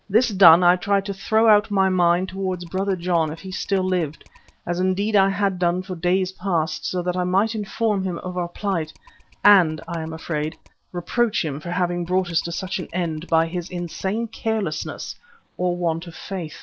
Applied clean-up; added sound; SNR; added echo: neural separator model SepFormer DNS4.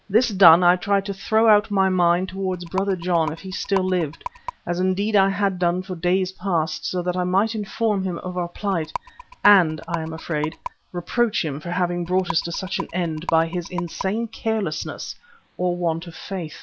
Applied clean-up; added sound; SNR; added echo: none; Rattle; 12 dB; none.